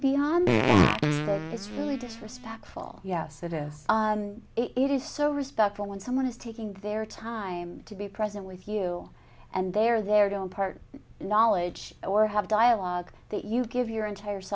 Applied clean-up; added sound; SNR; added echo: none; Fart; -2 dB; none.